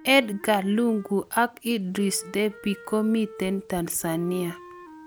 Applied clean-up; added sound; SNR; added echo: none; Wind instrument, woodwind instrument; 20 dB; none.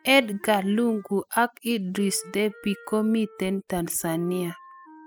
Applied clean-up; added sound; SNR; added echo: classical method spectral subtraction.